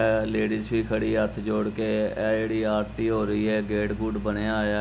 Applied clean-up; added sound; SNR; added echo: none; none; none; none.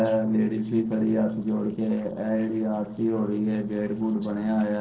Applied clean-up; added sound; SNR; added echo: neural separator model SepFormer DNS4.